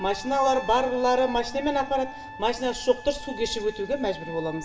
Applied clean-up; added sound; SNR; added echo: none; Trumpet; 15 dB; reverberation time 1.5 s.